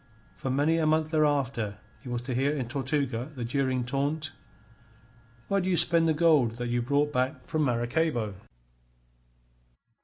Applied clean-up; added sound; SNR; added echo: none; none; none; none.